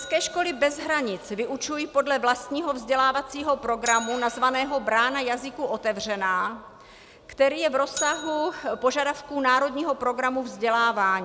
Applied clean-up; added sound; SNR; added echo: none; Bell; 17 dB; none.